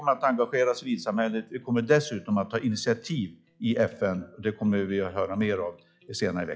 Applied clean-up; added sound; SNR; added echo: classical method log-MMSE.